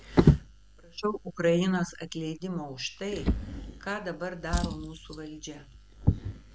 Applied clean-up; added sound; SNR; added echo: none; Drawer open or close; -3 dB; none.